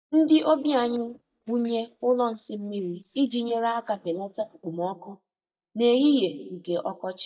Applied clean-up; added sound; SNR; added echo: neural mask model DeepFilterNet 3.